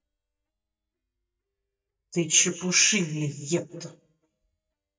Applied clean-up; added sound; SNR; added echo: neural mask model DeepFilterNet 3.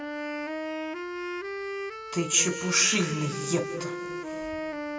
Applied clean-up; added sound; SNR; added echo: none; Wind instrument, woodwind instrument; 4 dB; reverberation time 2.6 s.